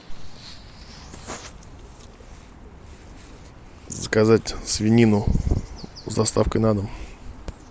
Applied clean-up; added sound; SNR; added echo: none; none; none; none.